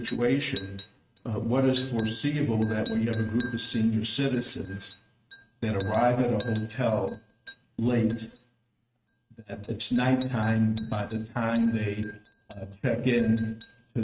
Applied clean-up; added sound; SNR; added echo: neural mask model RNNoise.